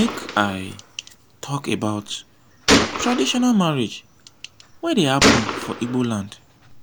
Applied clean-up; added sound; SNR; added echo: none; Gunshot, gunfire; 2 dB; none.